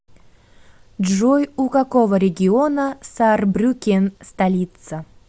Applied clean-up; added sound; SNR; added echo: none; none; none; none.